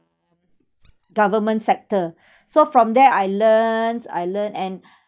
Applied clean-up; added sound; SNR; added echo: neural mask model DeepFilterNet 3.